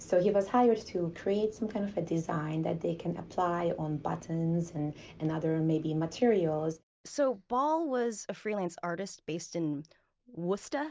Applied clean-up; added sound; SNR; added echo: none; none; none; none.